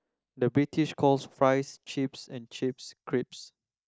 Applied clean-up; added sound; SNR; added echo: neural mask model DeepFilterNet 3.